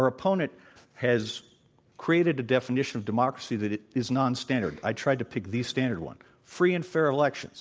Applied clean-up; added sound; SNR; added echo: none; none; none; none.